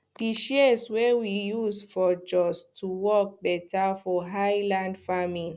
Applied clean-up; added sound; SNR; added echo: none; none; none; none.